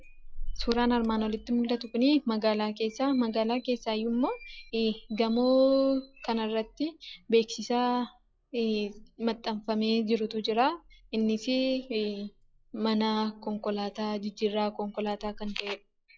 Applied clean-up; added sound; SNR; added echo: classical method log-MMSE.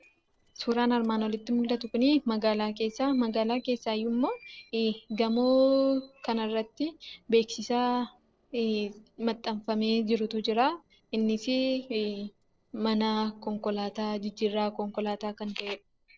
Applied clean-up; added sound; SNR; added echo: neural separator model SepFormer DNS4.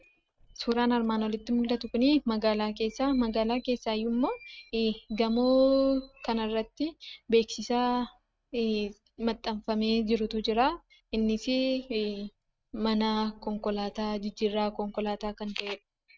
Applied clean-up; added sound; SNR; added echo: neural mask model RNNoise.